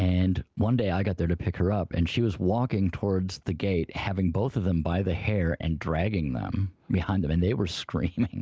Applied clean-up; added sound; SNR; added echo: none; none; none; none.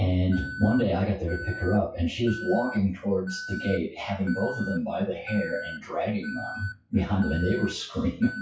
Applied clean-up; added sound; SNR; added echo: classical method WPE with log-MMSE.